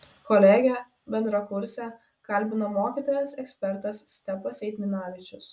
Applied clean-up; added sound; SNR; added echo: none; none; none; none.